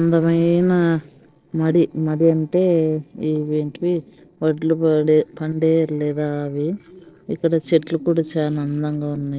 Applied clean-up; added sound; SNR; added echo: neural separator model SepFormer DNS4.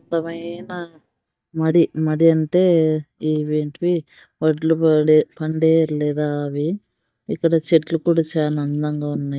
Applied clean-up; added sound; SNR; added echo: neural mask model DeepFilterNet 3.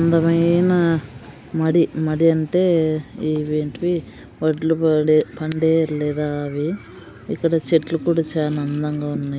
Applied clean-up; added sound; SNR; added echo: none; none; none; none.